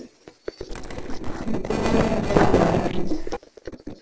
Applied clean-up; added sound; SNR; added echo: neural separator model SepFormer DNS4.